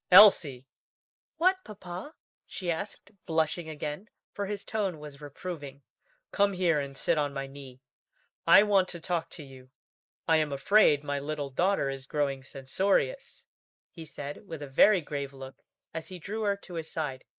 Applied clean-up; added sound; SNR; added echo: neural mask model Resemble Enhance denoiser.